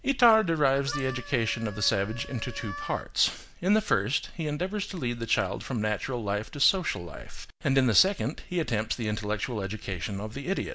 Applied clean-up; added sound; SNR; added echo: none; Harmonica; 15 dB; none.